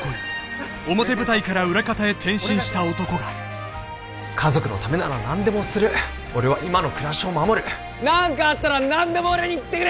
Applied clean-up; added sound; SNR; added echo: none; none; none; none.